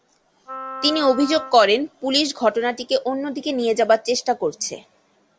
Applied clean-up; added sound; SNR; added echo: none; Wind instrument, woodwind instrument; 13 dB; none.